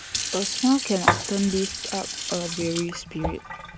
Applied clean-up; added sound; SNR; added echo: none; Fill (with liquid) / Sink (filling or washing); 2 dB; none.